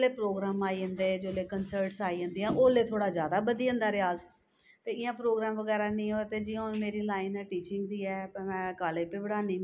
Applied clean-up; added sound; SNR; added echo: none; none; none; none.